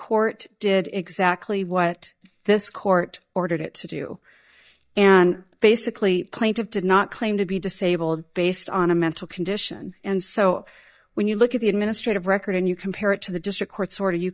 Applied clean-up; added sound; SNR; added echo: neural mask model DeepFilterNet 3.